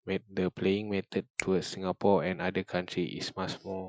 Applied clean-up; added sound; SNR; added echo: classical method Wiener filter.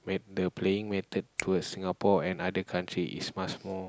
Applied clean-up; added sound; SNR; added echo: none; Finger snapping; 15 dB; none.